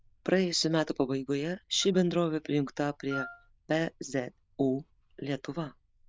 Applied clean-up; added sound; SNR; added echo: neural diffusion model UNIVERSE++.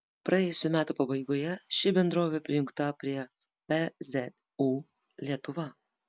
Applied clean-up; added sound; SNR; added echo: none; none; none; none.